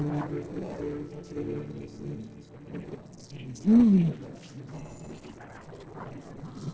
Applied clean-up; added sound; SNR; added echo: neural separator model SepFormer DNS4.